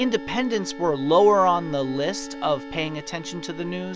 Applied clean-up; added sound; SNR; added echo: none; Wind instrument, woodwind instrument + Bowed string instrument; 13 dB; none.